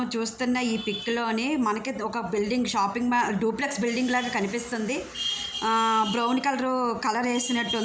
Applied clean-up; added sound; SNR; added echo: none; none; none; none.